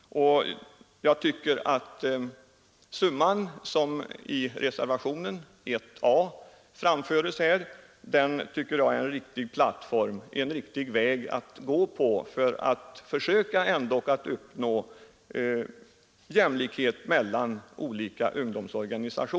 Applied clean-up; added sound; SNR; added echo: none; none; none; none.